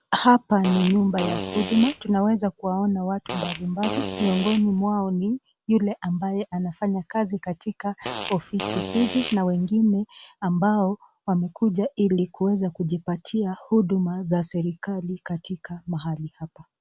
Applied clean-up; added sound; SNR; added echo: none; Fart; 7 dB; none.